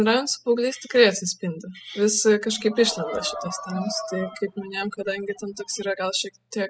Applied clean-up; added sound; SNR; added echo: classical method spectral subtraction.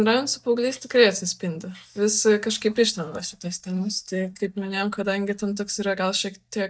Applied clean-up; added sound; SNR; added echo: neural mask model DeepFilterNet 3.